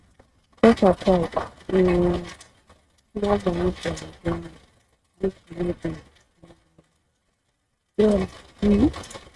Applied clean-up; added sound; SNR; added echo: neural mask model RNNoise.